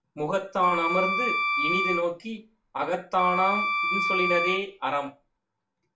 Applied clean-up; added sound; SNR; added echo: none; Wind instrument, woodwind instrument; 0 dB; reverberation time 0.2 s.